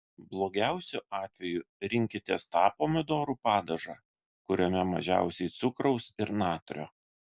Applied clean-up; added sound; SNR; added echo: none; none; none; none.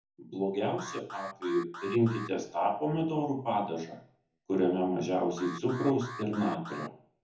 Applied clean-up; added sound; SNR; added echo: none; Alarm; 12 dB; reverberation time 0.6 s.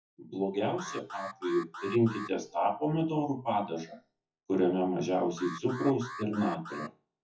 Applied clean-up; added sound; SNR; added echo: classical method WPE with log-MMSE.